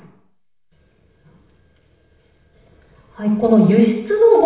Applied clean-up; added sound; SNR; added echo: none; none; none; reverberation time 0.7 s.